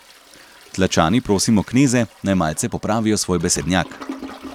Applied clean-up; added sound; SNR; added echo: none; Slam / Wood + Toilet flush; 19 dB; none.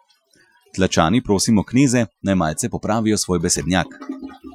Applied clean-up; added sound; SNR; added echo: classical method Wiener filter.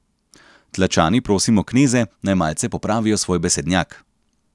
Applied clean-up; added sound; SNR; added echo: none; none; none; none.